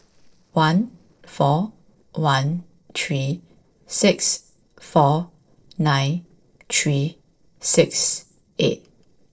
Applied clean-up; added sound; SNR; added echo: neural separator model SepFormer DNS4.